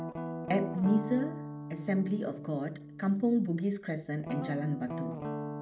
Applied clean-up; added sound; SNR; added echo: none; Guitar; 7 dB; reverberation time 0.4 s.